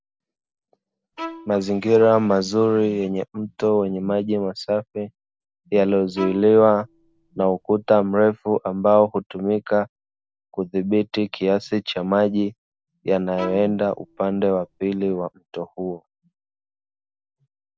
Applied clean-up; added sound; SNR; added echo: none; Bowed string instrument; 18 dB; none.